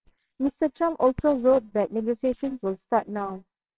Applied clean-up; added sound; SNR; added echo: neural separator model SepFormer WHAMR!.